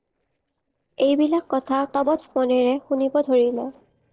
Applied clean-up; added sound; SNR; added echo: neural separator model SepFormer DNS4.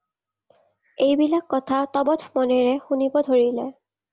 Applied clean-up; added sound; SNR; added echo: none; none; none; none.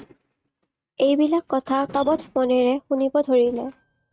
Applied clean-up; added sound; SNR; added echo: neural mask model RNNoise.